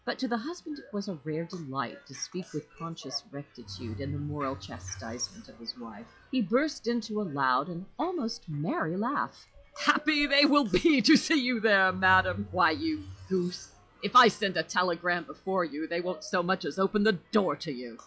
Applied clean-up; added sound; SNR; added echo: classical method log-MMSE.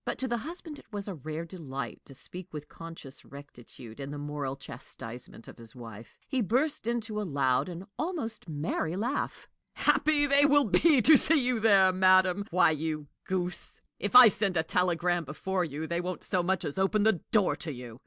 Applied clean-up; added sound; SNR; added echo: none; none; none; none.